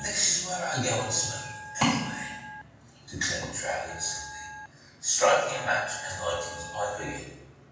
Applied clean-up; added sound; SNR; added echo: none; Telephone; 15 dB; reverberation time 1.2 s.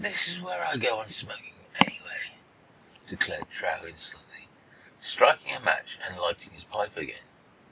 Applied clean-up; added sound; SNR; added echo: none; none; none; none.